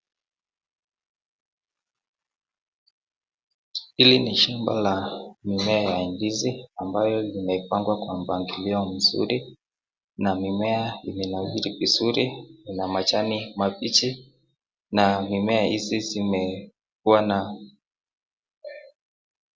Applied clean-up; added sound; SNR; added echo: none; none; none; none.